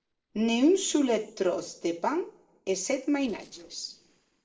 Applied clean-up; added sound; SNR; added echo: neural separator model SepFormer DNS4.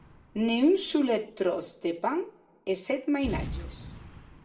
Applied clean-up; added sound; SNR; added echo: none; Boom; 14 dB; reverberation time 0.5 s.